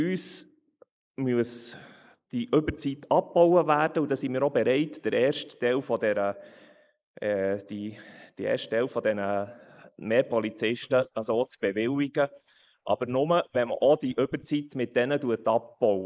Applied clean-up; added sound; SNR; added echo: neural mask model Resemble Enhance denoiser.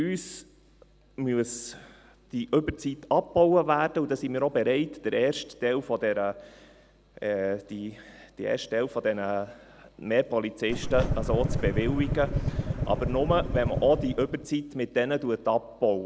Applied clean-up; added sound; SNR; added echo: none; Engine starting / Car; 1 dB; none.